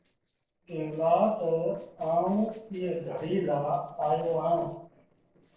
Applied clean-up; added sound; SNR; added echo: neural separator model SepFormer DNS4.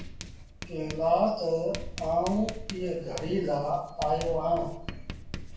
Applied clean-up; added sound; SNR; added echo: none; Writing; 10 dB; reverberation time 0.6 s.